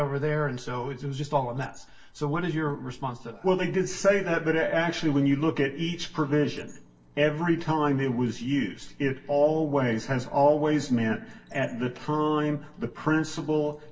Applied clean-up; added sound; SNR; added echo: neural separator model SepFormer DNS4.